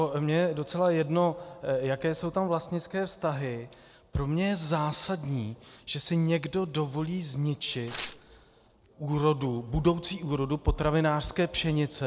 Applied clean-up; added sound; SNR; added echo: none; Tearing; 12 dB; none.